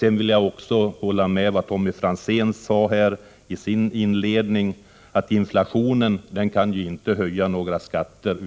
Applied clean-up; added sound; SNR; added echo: none; none; none; none.